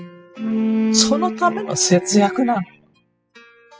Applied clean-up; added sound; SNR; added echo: classical method spectral subtraction.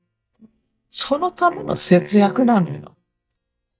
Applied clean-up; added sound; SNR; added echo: neural mask model DeepFilterNet 3.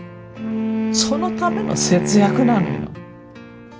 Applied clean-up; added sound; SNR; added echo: none; Wind instrument, woodwind instrument; 2 dB; none.